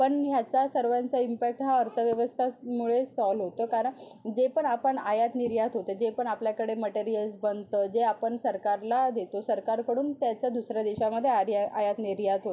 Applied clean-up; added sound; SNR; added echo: none; none; none; none.